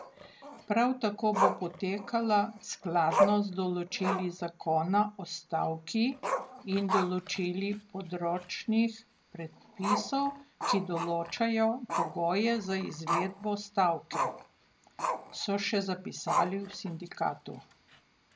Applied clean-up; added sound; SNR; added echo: none; Growling; 5 dB; none.